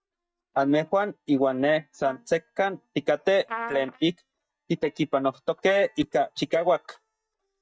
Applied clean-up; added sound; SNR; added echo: neural mask model DeepFilterNet 3.